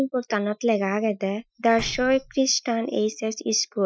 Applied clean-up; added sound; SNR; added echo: classical method Wiener filter.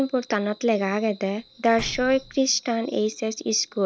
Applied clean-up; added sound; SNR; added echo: none; Slam; 16 dB; none.